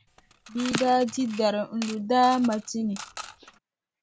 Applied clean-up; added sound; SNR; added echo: none; Coin (dropping) / Mechanisms; 15 dB; none.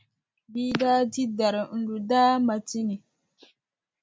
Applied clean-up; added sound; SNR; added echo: none; none; none; none.